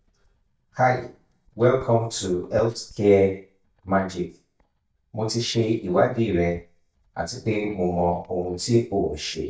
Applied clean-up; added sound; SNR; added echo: neural mask model DeepFilterNet 3.